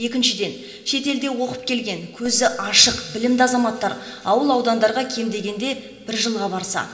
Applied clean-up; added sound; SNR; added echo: none; none; none; reverberation time 0.7 s.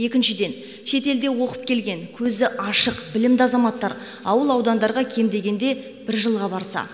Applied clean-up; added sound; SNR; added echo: none; none; none; none.